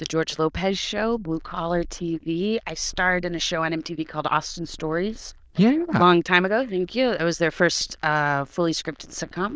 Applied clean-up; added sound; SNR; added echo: neural diffusion model UNIVERSE++.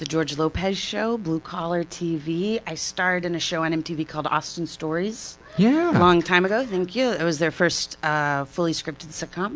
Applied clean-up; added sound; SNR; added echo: none; none; none; none.